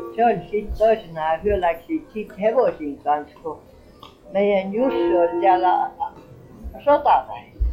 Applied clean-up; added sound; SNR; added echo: classical method log-MMSE.